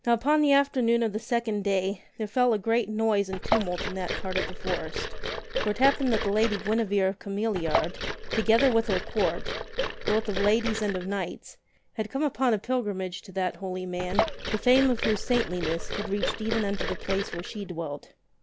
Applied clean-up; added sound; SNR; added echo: none; Liquid; 3 dB; none.